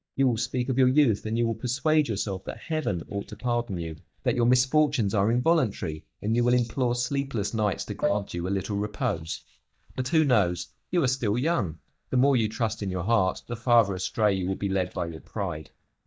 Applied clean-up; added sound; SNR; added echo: neural mask model DeepFilterNet 3.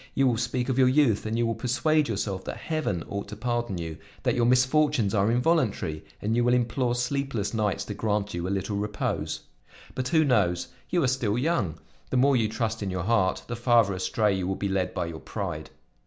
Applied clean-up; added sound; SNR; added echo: none; none; none; none.